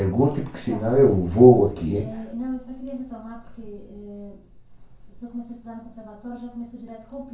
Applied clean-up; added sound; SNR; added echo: none; none; none; reverberation time 0.3 s.